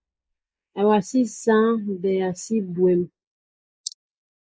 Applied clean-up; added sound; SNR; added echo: neural mask model Resemble Enhance denoiser.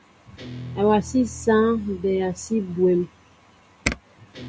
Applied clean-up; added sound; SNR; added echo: none; Guitar; 17 dB; none.